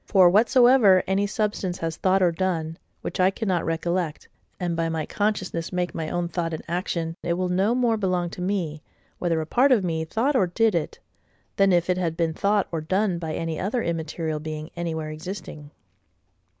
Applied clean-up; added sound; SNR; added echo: none; none; none; none.